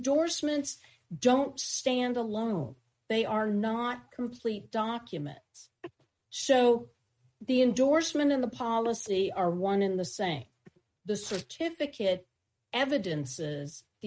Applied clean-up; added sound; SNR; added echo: neural mask model RNNoise.